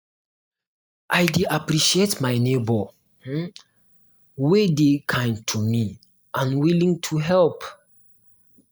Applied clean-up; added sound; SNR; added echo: neural mask model DeepFilterNet 3.